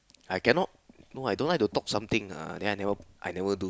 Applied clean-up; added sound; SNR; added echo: none; none; none; none.